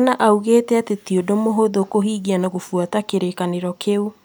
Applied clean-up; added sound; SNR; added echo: none; none; none; none.